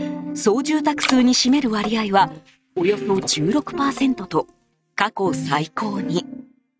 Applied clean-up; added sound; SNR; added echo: neural mask model RNNoise.